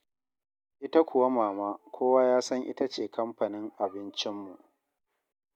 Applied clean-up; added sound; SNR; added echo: none; none; none; none.